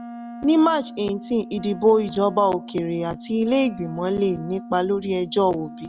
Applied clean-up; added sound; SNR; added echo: none; Wind instrument, woodwind instrument; 15 dB; none.